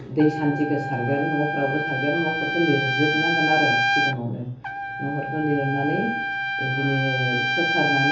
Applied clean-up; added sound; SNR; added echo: none; Trumpet; 0 dB; reverberation time 1.2 s.